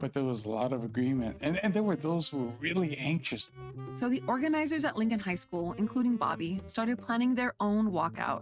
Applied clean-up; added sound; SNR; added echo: neural mask model RNNoise.